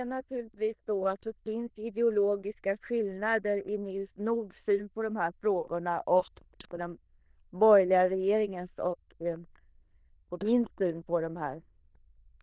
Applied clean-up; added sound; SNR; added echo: neural diffusion model UNIVERSE++.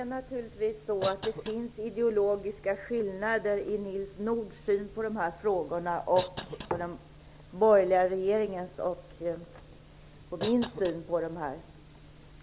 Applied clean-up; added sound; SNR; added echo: none; Cough; 14 dB; none.